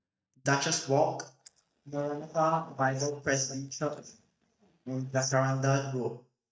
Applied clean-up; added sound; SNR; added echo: neural mask model DeepFilterNet 3.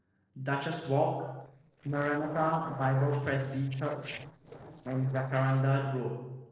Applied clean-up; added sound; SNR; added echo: neural separator model SepFormer DNS4.